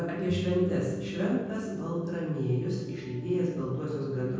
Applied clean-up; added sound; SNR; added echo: none; Bowed string instrument; 14 dB; reverberation time 1.3 s.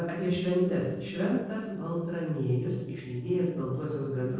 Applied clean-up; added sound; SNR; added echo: neural separator model SepFormer DNS4.